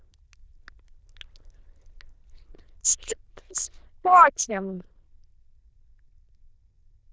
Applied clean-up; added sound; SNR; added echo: neural diffusion model UNIVERSE++.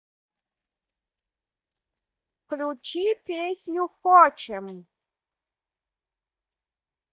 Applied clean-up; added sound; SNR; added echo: neural mask model DeepFilterNet 3.